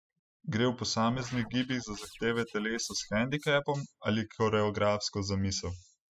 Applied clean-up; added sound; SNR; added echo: classical method spectral subtraction.